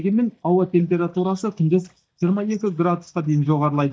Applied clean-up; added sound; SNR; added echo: neural mask model DeepFilterNet 3.